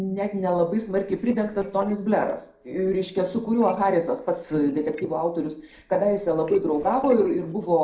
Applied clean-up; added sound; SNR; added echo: neural separator model SepFormer DNS4.